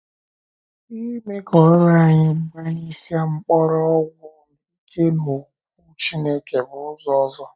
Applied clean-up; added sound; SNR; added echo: neural mask model DeepFilterNet 3.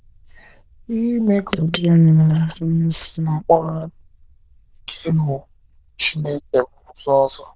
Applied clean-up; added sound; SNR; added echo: neural diffusion model UNIVERSE++.